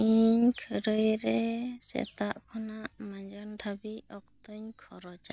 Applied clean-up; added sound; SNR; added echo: none; none; none; none.